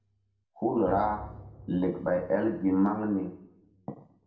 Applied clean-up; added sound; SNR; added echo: none; Drum; 18 dB; reverberation time 0.6 s.